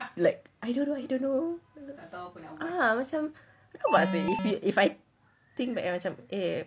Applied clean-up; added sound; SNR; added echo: none; Alarm; 0 dB; none.